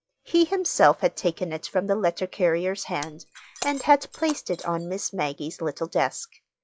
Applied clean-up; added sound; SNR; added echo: classical method log-MMSE.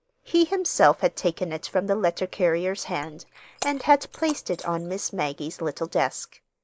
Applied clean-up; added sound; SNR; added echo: neural mask model Resemble Enhance denoiser.